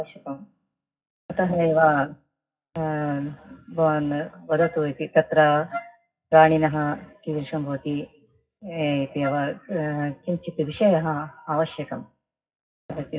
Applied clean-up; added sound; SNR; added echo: classical method WPE with log-MMSE.